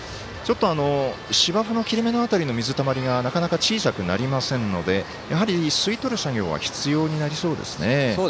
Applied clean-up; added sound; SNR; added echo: none; none; none; none.